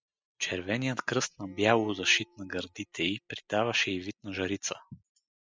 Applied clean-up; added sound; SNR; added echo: classical method spectral subtraction.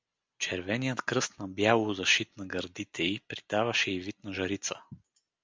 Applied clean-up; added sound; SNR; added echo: none; none; none; none.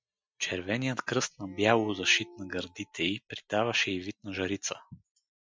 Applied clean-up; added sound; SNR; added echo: classical method Wiener filter.